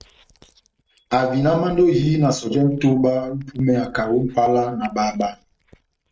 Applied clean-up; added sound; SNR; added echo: neural mask model RNNoise.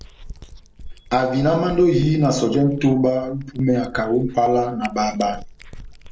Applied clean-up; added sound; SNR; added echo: none; Cat; 17 dB; none.